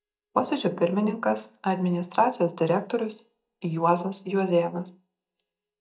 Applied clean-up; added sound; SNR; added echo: neural mask model DeepFilterNet 3.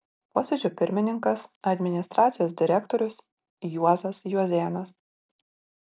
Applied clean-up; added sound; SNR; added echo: none; none; none; none.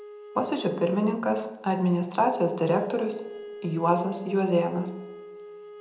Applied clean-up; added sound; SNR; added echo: none; Wind instrument, woodwind instrument; 15 dB; reverberation time 0.8 s.